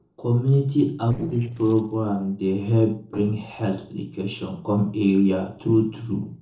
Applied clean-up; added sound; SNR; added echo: neural separator model SepFormer DNS4.